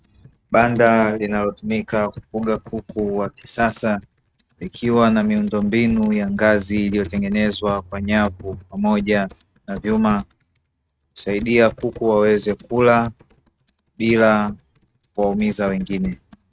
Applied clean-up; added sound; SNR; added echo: neural mask model RNNoise.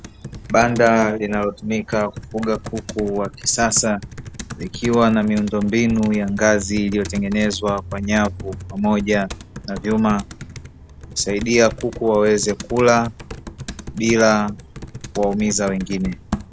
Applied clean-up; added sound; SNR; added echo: none; Computer keyboard; 13 dB; none.